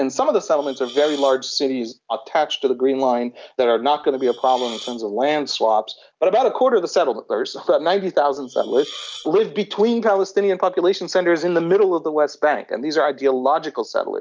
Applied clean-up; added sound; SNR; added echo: none; Hiss; 17 dB; none.